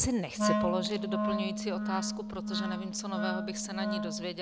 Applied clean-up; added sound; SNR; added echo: none; Wind instrument, woodwind instrument; -2 dB; none.